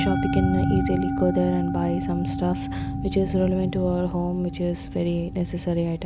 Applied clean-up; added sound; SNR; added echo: none; Musical instrument; 6 dB; none.